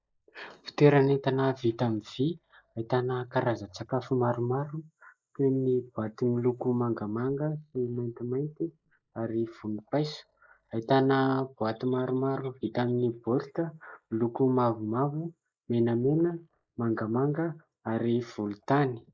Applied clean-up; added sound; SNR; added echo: neural mask model Resemble Enhance denoiser.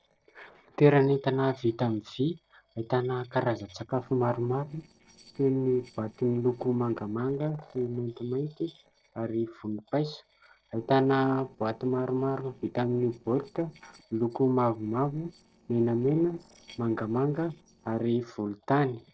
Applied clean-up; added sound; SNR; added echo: neural separator model SepFormer DNS4.